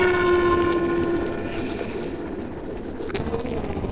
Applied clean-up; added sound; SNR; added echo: neural separator model SepFormer DNS4.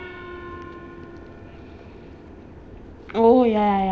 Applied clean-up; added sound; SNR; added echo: none; Gong; 20 dB; none.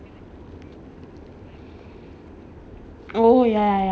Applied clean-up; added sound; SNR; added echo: none; none; none; none.